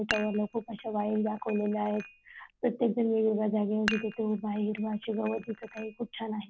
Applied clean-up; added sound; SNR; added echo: none; Dishes, pots, and pans; 12 dB; none.